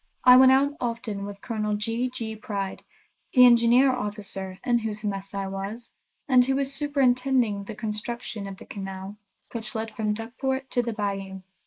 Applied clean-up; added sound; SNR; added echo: neural mask model Resemble Enhance denoiser.